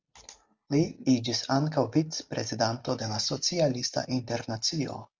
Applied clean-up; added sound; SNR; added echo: none; none; none; none.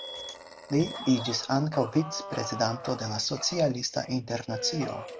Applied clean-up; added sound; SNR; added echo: none; Alarm + Dog; 11 dB; none.